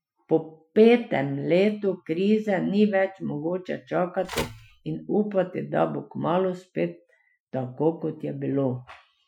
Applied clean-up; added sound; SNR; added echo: classical method Wiener filter.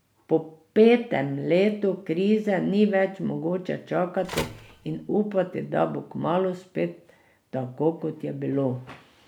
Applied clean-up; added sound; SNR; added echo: none; Telephone; 13 dB; none.